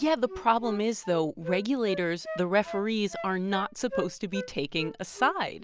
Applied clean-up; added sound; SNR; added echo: none; Wind instrument, woodwind instrument; 12 dB; none.